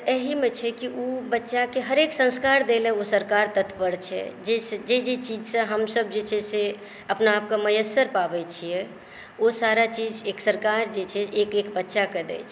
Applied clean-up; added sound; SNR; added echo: none; none; none; none.